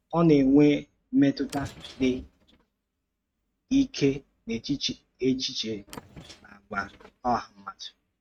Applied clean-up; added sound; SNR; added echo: neural mask model RNNoise.